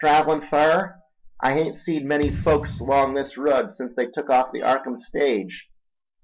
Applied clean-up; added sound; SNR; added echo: none; Thump, thud; 10 dB; none.